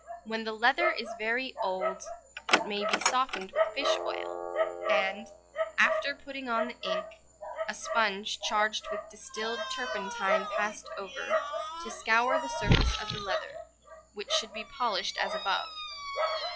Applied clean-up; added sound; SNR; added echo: classical method log-MMSE.